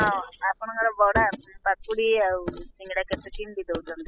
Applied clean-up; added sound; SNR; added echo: classical method spectral subtraction.